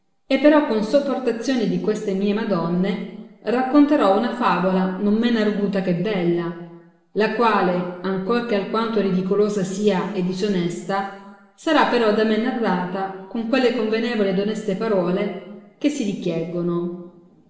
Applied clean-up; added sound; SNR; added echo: none; none; none; reverberation time 1.1 s.